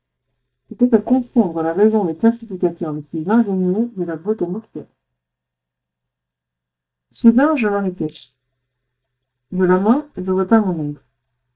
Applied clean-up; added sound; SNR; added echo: neural mask model DeepFilterNet 3.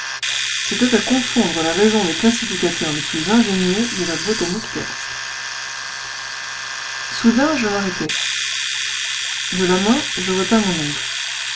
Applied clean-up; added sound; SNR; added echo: none; Domestic sounds, home sounds; 3 dB; reverberation time 0.2 s.